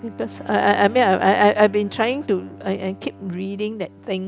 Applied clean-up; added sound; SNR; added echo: none; Bowed string instrument; 19 dB; none.